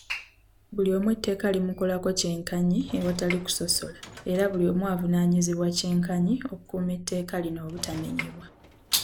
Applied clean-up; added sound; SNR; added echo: none; Sliding door / Train; 19 dB; none.